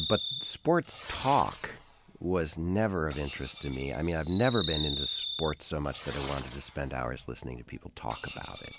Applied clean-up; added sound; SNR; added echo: none; Fireworks; 0 dB; none.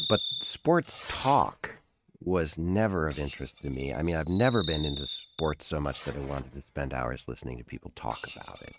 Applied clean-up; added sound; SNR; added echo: neural mask model RNNoise.